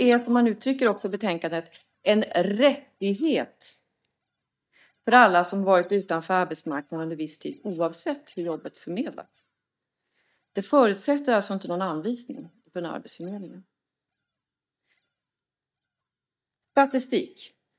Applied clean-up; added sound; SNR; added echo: neural mask model DeepFilterNet 3.